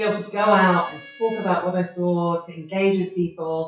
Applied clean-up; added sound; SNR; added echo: classical method WPE with log-MMSE.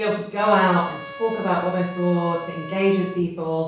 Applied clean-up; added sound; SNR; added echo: none; Trumpet; 15 dB; reverberation time 0.7 s.